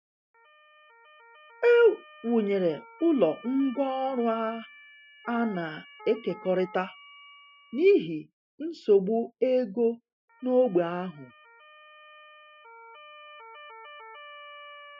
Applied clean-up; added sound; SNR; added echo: classical method spectral subtraction.